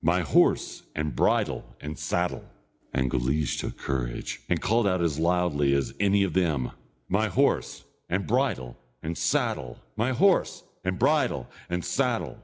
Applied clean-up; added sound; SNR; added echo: none; none; none; none.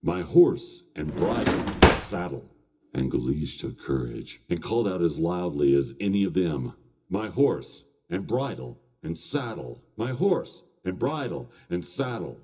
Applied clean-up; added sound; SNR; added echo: none; Drawer open or close; -4 dB; reverberation time 0.2 s.